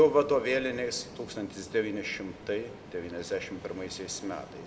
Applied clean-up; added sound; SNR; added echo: none; Ocean; 16 dB; reverberation time 0.9 s.